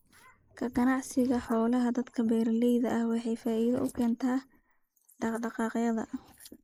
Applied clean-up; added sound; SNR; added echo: neural mask model Resemble Enhance denoiser.